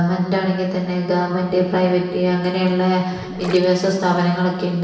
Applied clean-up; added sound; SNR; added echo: none; Gurgling; 16 dB; reverberation time 1.3 s.